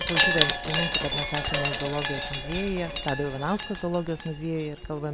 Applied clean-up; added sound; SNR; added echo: none; Wind chime; -1 dB; none.